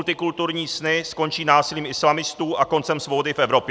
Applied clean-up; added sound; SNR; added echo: none; none; none; none.